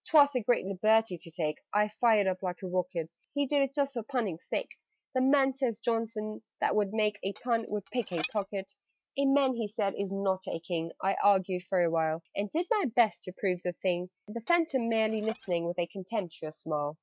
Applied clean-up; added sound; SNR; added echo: neural mask model RNNoise.